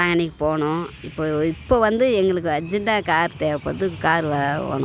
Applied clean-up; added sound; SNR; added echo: none; none; none; none.